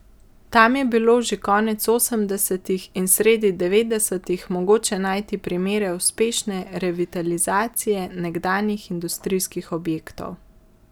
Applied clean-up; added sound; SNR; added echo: none; none; none; none.